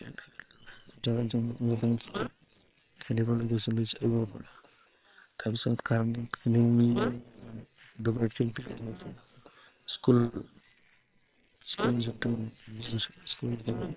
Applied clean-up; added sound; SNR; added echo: neural separator model SepFormer WHAM!.